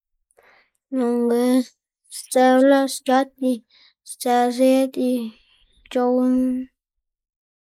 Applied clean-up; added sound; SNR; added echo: neural mask model Resemble Enhance denoiser.